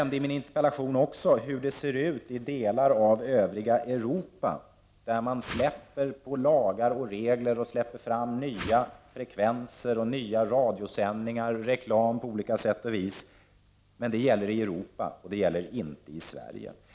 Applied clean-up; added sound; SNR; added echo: none; Whoosh, swoosh, swish; 12 dB; none.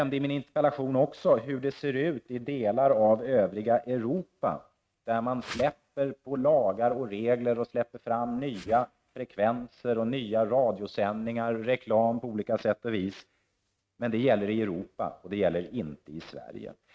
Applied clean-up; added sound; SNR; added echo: neural mask model RNNoise.